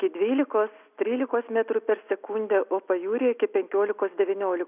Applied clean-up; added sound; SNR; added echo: none; none; none; none.